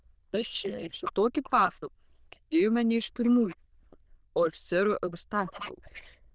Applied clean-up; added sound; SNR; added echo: neural diffusion model UNIVERSE++.